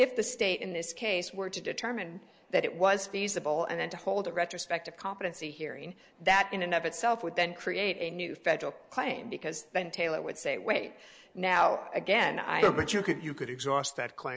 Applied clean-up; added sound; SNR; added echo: none; none; none; none.